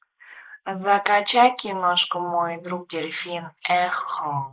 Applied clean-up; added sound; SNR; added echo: neural mask model Resemble Enhance denoiser.